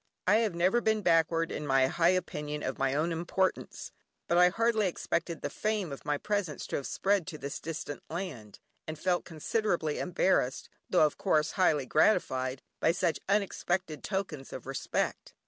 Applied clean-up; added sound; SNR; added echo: none; none; none; none.